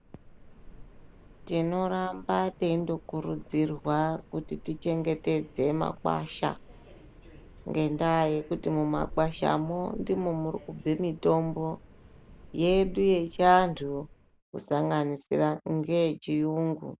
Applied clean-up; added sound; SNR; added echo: none; Subway, metro, underground; 18 dB; none.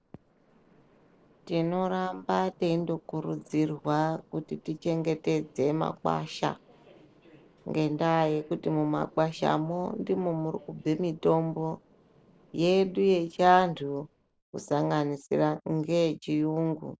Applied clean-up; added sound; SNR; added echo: neural separator model SepFormer DNS4.